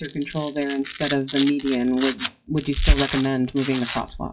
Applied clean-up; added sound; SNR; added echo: classical method WPE with log-MMSE.